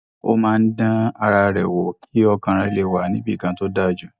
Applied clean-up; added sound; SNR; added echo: neural mask model DeepFilterNet 3.